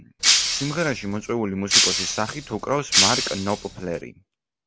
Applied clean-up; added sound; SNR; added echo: none; Shatter; -4 dB; none.